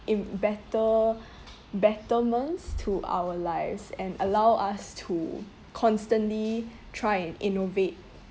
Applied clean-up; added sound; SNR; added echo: none; none; none; none.